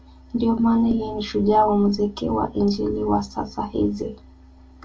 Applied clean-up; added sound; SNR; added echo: none; none; none; reverberation time 0.2 s.